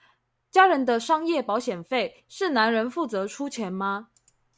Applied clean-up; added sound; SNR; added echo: none; none; none; none.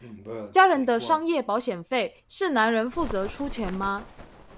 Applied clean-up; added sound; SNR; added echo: none; Bird; 14 dB; none.